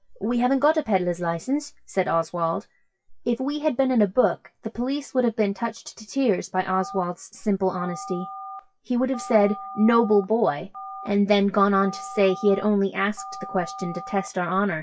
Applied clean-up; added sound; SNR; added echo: classical method WPE with log-MMSE.